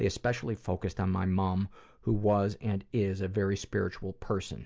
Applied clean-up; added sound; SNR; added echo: none; none; none; none.